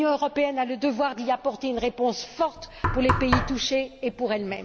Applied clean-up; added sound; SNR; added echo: none; Knock; 4 dB; none.